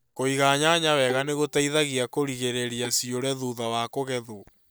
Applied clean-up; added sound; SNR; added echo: neural mask model DeepFilterNet 3.